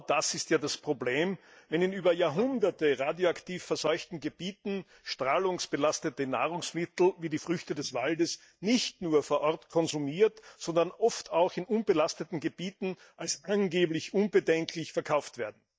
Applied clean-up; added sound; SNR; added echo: neural mask model DeepFilterNet 3.